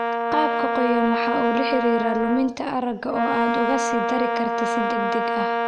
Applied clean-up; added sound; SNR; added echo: none; Brass instrument; -1 dB; none.